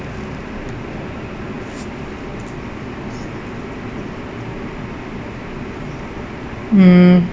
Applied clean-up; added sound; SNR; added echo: none; none; none; none.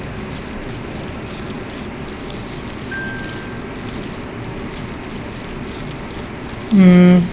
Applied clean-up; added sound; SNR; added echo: none; Glockenspiel + Crumpling, crinkling; 18 dB; none.